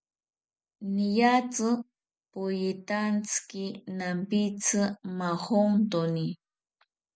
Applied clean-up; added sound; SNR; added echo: none; none; none; none.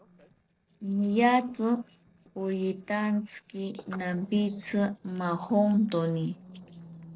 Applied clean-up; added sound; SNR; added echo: neural separator model SepFormer DNS4.